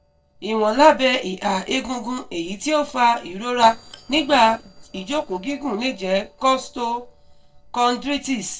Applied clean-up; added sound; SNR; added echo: neural separator model SepFormer DNS4.